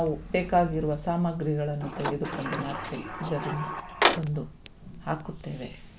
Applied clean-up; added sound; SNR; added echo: none; Sliding door; 0 dB; none.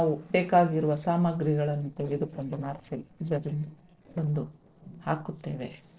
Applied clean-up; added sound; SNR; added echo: neural separator model SepFormer DNS4.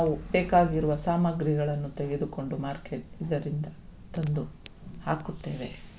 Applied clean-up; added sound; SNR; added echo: none; none; none; none.